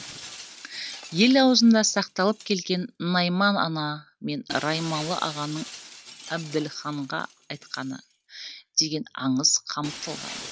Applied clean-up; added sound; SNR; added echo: none; Shatter; 17 dB; none.